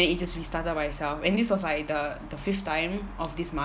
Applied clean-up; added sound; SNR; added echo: none; none; none; none.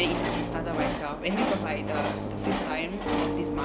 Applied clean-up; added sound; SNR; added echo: none; Piano + Train; -2 dB; none.